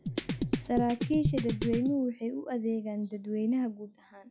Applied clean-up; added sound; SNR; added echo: classical method log-MMSE.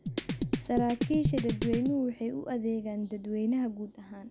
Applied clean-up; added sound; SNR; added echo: none; Drum kit; 1 dB; none.